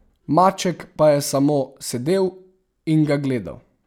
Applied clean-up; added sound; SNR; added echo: none; none; none; none.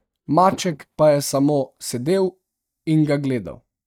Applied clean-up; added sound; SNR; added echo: neural mask model DeepFilterNet 3.